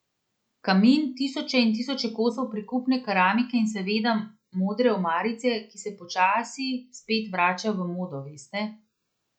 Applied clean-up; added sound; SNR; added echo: none; none; none; none.